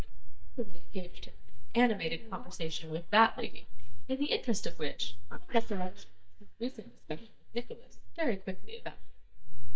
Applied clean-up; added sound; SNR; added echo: neural mask model DeepFilterNet 3.